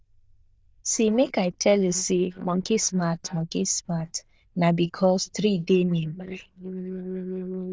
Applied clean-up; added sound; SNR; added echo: neural diffusion model UNIVERSE++.